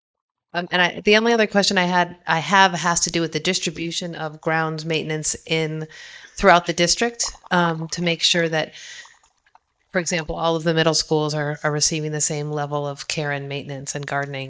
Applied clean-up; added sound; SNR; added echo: neural mask model DeepFilterNet 3.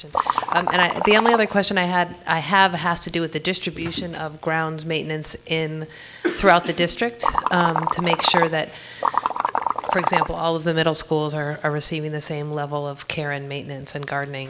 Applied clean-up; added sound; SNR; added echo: none; Liquid; 0 dB; none.